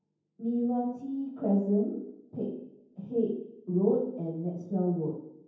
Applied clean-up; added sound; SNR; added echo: none; none; none; reverberation time 0.9 s.